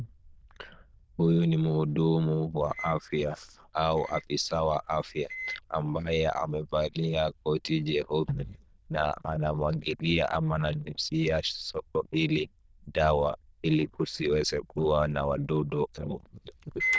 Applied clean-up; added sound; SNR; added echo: neural diffusion model UNIVERSE++.